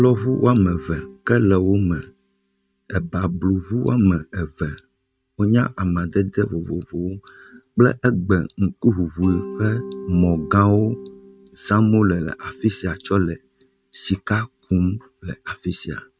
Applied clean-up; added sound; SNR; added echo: neural mask model RNNoise.